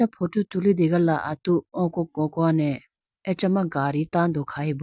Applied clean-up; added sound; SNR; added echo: none; none; none; none.